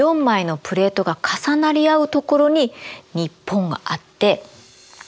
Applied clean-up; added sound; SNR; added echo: none; none; none; none.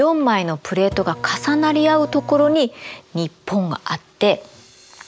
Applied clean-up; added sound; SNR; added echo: none; Printer; 15 dB; none.